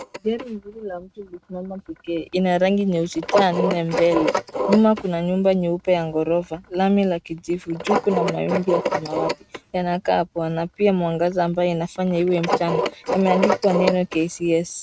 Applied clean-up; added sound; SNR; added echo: neural mask model RNNoise.